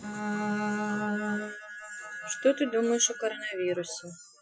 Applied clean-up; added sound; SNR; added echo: classical method Wiener filter.